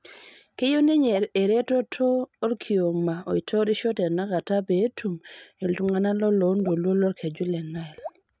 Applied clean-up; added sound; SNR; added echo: neural mask model RNNoise.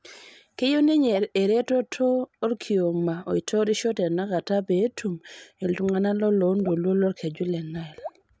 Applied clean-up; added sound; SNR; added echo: none; Raindrop / Drip; 17 dB; none.